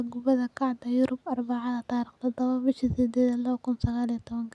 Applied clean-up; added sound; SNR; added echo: none; none; none; none.